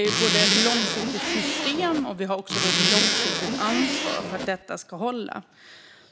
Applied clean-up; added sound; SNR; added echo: none; Zipper (clothing); -4 dB; none.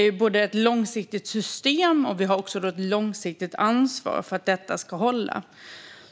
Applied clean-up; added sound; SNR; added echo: none; none; none; none.